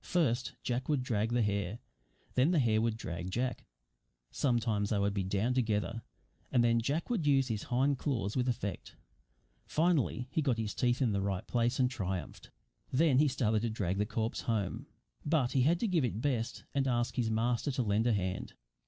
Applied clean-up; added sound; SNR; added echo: none; none; none; none.